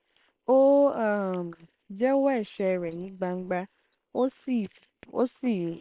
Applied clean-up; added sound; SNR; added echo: neural separator model SepFormer WHAM!.